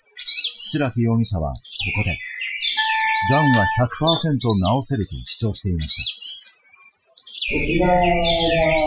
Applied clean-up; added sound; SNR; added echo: classical method Wiener filter.